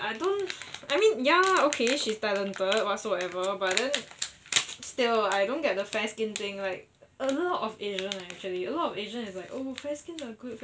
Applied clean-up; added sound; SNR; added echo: none; none; none; none.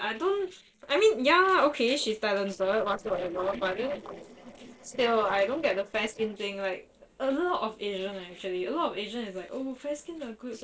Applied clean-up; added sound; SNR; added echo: neural separator model SepFormer DNS4.